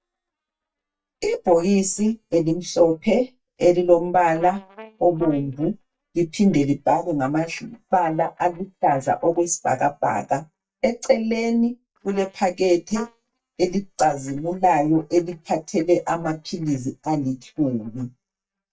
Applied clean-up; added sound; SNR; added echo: neural mask model DeepFilterNet 3.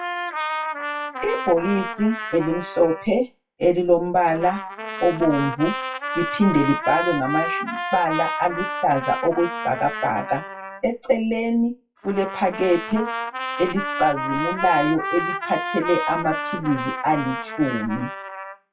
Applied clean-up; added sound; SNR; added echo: classical method WPE with log-MMSE.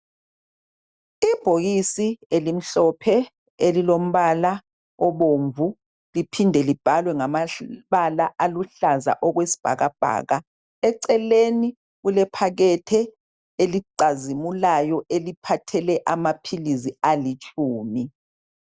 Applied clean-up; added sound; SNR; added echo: none; none; none; none.